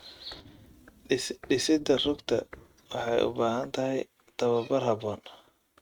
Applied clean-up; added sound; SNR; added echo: neural mask model RNNoise.